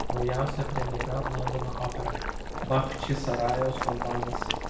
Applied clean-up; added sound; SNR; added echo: none; Boiling; 1 dB; reverberation time 0.8 s.